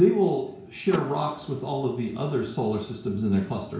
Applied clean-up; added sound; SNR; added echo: none; Door / Car; 19 dB; reverberation time 0.6 s.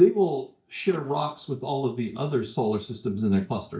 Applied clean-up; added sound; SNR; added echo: neural mask model DeepFilterNet 3.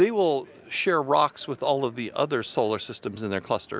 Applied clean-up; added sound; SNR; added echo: none; none; none; none.